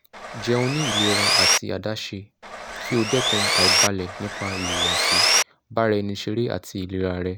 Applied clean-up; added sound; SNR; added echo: none; Sawing; -5 dB; none.